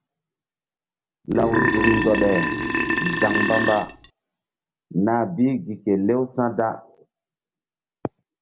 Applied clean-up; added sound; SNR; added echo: none; Burping, eructation; -2 dB; none.